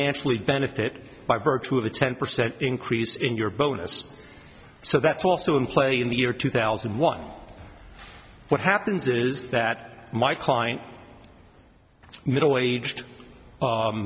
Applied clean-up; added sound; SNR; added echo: none; none; none; none.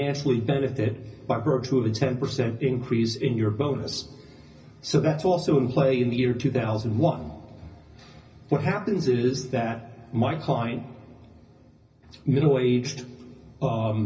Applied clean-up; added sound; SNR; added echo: none; none; none; reverberation time 0.4 s.